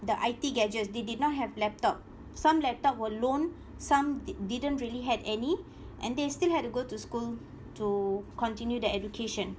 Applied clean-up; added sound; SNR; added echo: none; none; none; none.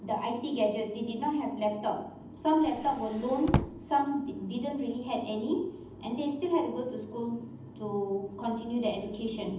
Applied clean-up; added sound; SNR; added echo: none; Drawer open or close; 2 dB; reverberation time 0.8 s.